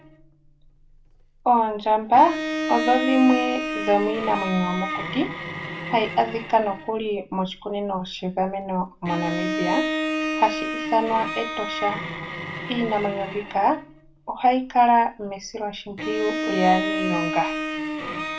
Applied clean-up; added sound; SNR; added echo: none; Bowed string instrument; 6 dB; reverberation time 0.2 s.